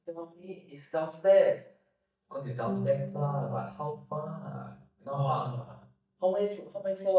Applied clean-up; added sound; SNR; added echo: neural mask model DeepFilterNet 3.